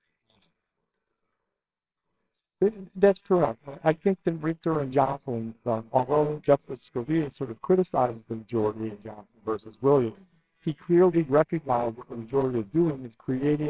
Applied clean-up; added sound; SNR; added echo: neural separator model SepFormer WHAMR!.